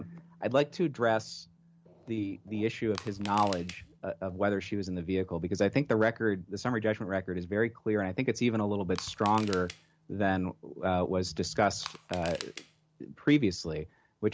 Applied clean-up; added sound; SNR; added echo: none; Crushing; 15 dB; none.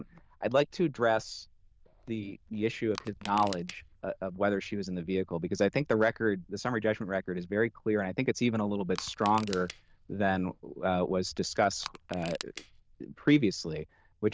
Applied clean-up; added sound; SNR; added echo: neural diffusion model UNIVERSE++.